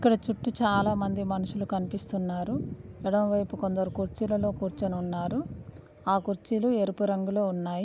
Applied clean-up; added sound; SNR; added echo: none; none; none; none.